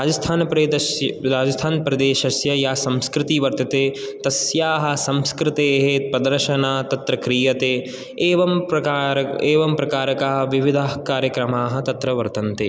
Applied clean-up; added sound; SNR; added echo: none; none; none; none.